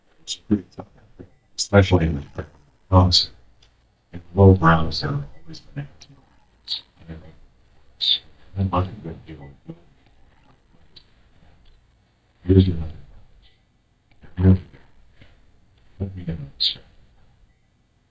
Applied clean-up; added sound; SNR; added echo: neural mask model DeepFilterNet 3.